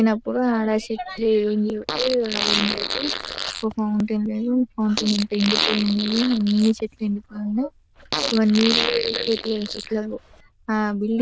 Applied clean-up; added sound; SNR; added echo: neural diffusion model UNIVERSE++.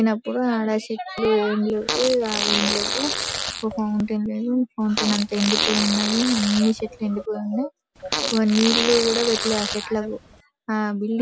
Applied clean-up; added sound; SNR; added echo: none; Fart; 3 dB; none.